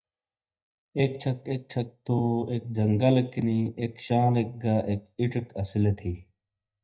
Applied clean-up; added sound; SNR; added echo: neural mask model DeepFilterNet 3.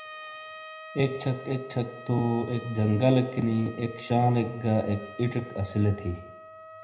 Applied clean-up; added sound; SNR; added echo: none; Trumpet; 17 dB; reverberation time 0.7 s.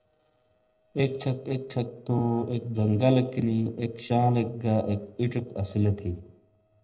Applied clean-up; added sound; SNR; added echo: neural separator model SepFormer DNS4.